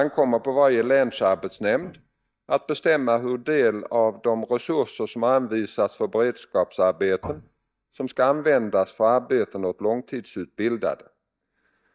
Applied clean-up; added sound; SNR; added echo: neural mask model DeepFilterNet 3.